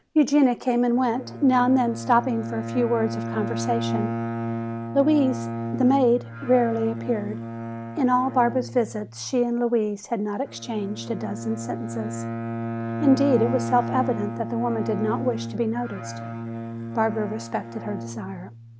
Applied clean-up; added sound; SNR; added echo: none; Bowed string instrument; 7 dB; none.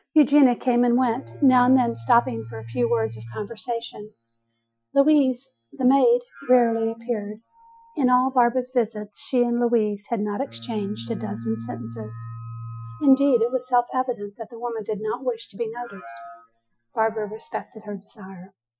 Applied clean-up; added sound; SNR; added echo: classical method Wiener filter.